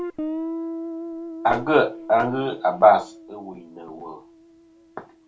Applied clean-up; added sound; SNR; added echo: none; Guitar; 11 dB; reverberation time 0.2 s.